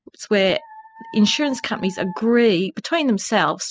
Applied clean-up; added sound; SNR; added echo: classical method spectral subtraction.